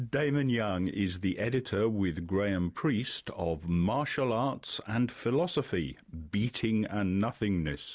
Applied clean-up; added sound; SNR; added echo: none; none; none; none.